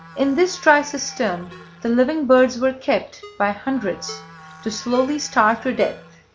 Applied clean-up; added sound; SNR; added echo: none; Musical instrument + Ringtone; 20 dB; none.